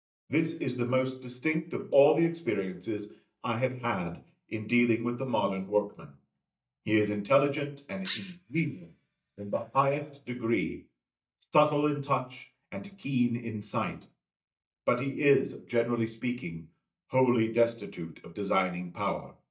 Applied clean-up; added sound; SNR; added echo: neural mask model DeepFilterNet 3.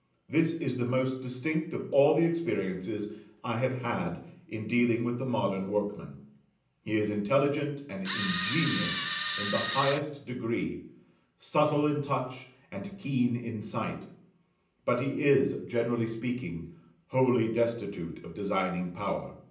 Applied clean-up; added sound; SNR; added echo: none; Camera; 3 dB; reverberation time 0.6 s.